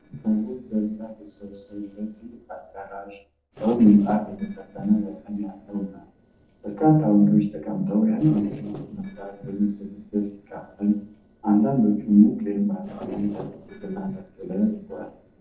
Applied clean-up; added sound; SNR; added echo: neural separator model SepFormer DNS4.